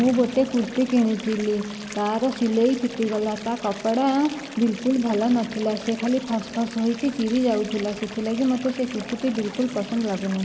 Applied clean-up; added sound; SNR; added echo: none; Stream; 16 dB; none.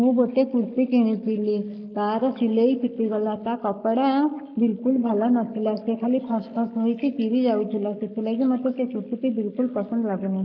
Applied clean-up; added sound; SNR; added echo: neural mask model Resemble Enhance denoiser.